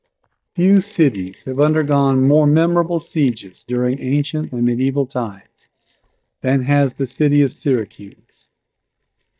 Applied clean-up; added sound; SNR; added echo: neural mask model DeepFilterNet 3.